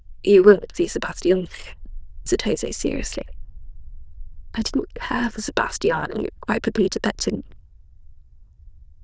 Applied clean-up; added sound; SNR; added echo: neural diffusion model UNIVERSE++.